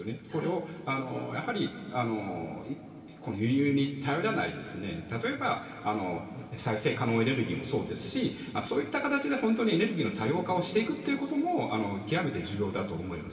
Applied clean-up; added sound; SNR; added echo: none; Keyboard (musical); 16 dB; reverberation time 2.9 s.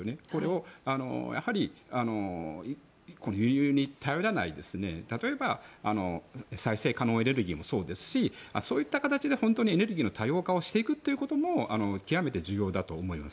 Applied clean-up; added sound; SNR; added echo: none; none; none; none.